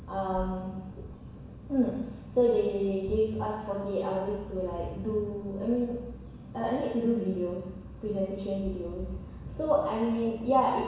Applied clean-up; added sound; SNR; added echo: none; Ocean; 16 dB; reverberation time 1.1 s.